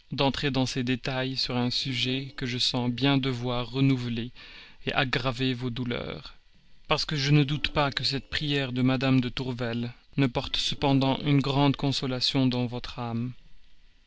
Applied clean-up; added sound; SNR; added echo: neural separator model SepFormer DNS4.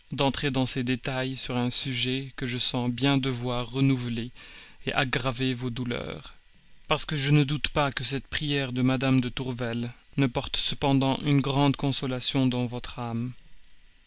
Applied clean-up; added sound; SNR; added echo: none; none; none; none.